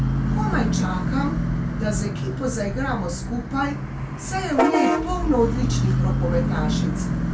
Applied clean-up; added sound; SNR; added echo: none; Bus / Vehicle horn, car horn, honking; -4 dB; reverberation time 0.2 s.